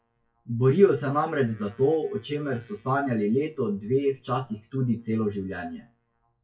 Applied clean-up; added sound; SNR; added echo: classical method WPE with log-MMSE.